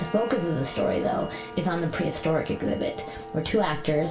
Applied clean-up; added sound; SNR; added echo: none; Trumpet; 18 dB; reverberation time 0.3 s.